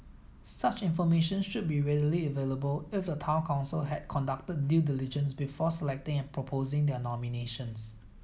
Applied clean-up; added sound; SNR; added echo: none; none; none; none.